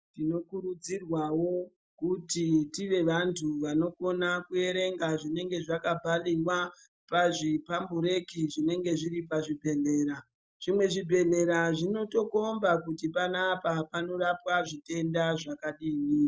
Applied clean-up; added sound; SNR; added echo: none; none; none; none.